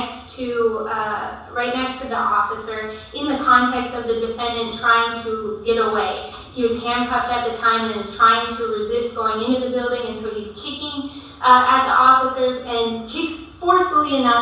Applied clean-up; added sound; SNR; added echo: none; none; none; reverberation time 0.7 s.